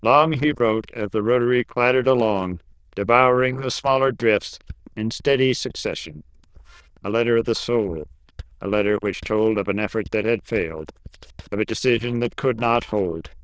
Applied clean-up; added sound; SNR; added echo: neural diffusion model UNIVERSE++.